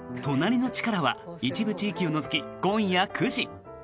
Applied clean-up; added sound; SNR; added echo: none; none; none; none.